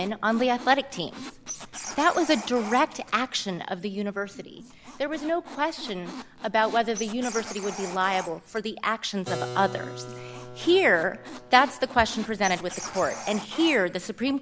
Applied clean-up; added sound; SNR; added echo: none; Keyboard (musical) + Squeak; 13 dB; none.